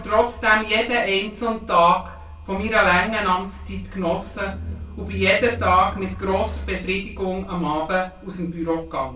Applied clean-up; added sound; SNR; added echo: none; Engine / Car; 13 dB; reverberation time 0.2 s.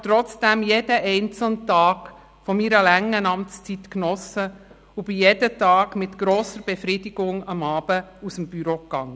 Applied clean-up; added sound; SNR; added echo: none; none; none; none.